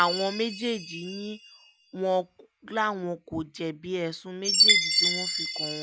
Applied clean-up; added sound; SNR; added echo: none; Chime; -2 dB; none.